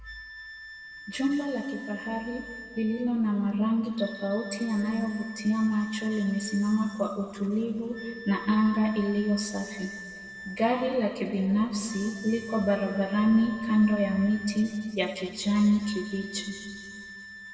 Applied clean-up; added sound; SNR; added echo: none; Wind instrument, woodwind instrument; 17 dB; reverberation time 2.2 s.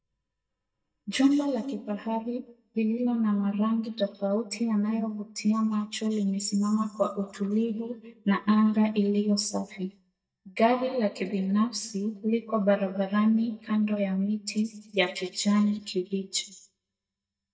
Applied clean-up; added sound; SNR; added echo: neural mask model DeepFilterNet 3.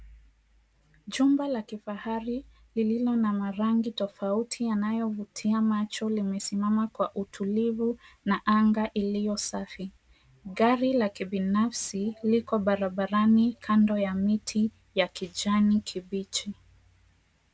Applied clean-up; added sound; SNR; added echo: none; none; none; none.